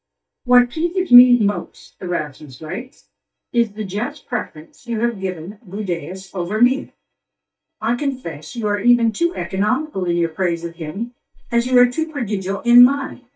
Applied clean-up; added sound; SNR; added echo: neural mask model DeepFilterNet 3.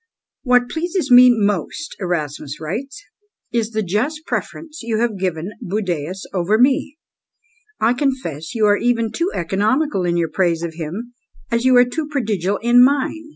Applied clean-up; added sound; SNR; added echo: none; none; none; none.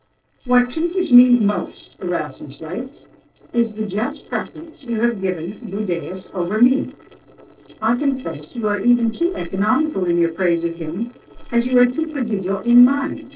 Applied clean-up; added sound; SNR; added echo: neural separator model SepFormer DNS4.